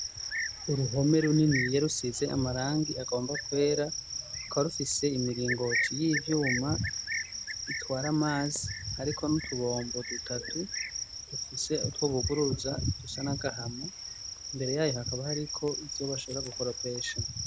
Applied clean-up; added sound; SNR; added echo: none; Cricket; 6 dB; none.